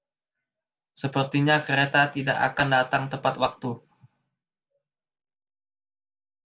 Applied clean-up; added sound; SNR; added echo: none; none; none; none.